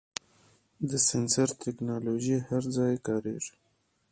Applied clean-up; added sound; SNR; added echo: none; none; none; none.